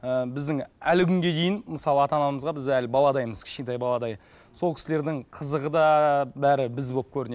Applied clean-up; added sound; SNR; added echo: none; none; none; none.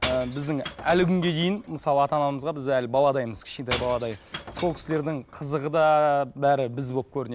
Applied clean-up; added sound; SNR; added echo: none; Shatter / Crushing; 13 dB; none.